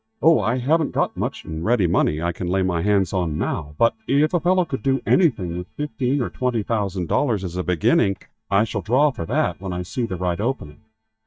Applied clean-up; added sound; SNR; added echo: neural mask model DeepFilterNet 3.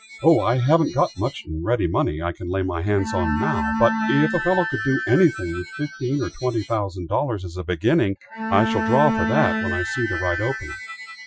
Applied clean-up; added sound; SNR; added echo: classical method Wiener filter.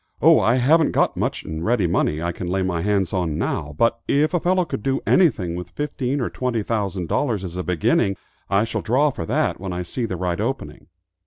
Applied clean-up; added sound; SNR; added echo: none; none; none; none.